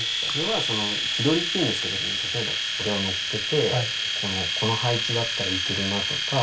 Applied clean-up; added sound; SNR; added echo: none; Domestic sounds, home sounds; -2 dB; reverberation time 0.3 s.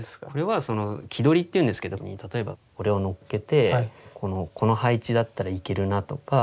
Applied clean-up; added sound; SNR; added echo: none; none; none; none.